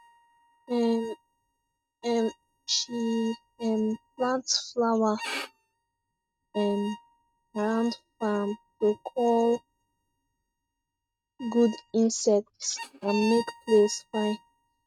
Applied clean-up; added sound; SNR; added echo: neural mask model RNNoise.